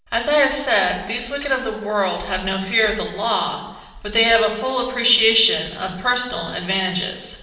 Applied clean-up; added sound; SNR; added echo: none; none; none; reverberation time 1.1 s.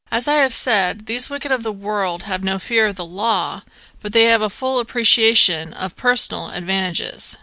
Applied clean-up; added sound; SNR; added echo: none; none; none; none.